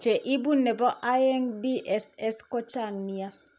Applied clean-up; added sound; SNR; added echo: none; none; none; none.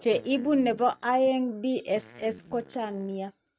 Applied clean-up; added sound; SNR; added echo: neural mask model RNNoise.